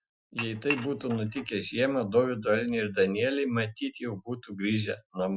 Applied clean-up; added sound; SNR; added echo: classical method Wiener filter.